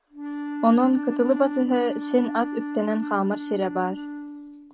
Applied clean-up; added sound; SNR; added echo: neural mask model RNNoise.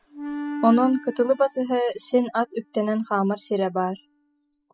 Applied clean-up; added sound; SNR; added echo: classical method spectral subtraction.